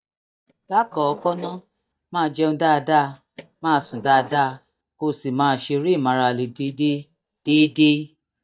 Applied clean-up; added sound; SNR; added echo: neural mask model DeepFilterNet 3.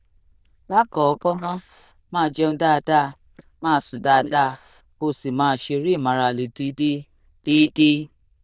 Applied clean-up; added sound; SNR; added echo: neural diffusion model UNIVERSE++.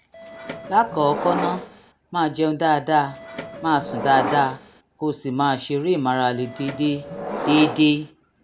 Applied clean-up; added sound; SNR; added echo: none; Subway, metro, underground; 7 dB; none.